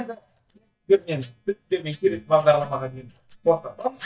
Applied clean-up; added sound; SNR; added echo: neural mask model DeepFilterNet 3.